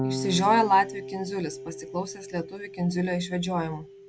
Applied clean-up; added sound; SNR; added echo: none; Electric guitar / Bass guitar; 9 dB; none.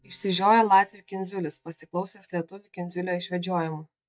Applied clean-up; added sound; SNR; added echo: neural mask model DeepFilterNet 3.